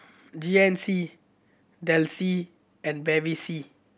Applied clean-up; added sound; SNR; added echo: none; none; none; none.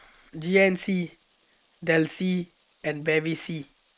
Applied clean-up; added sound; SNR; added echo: neural mask model Resemble Enhance denoiser.